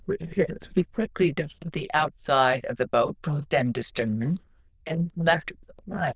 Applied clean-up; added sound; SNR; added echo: neural diffusion model UNIVERSE++.